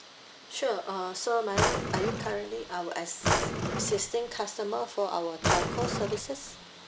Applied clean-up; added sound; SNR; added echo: none; Drawer open or close; -2 dB; none.